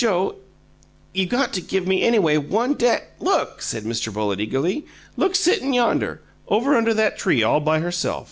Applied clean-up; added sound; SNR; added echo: none; none; none; none.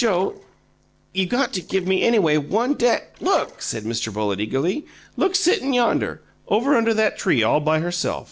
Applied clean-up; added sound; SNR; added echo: neural separator model SepFormer DNS4.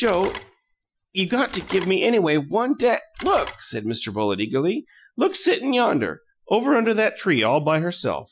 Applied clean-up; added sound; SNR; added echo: classical method Wiener filter.